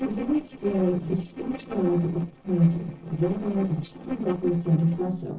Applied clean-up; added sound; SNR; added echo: neural separator model SepFormer DNS4.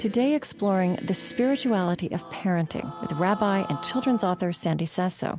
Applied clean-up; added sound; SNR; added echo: none; none; none; none.